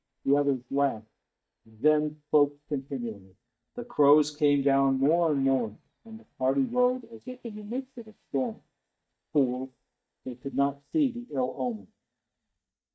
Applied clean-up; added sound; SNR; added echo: neural mask model DeepFilterNet 3.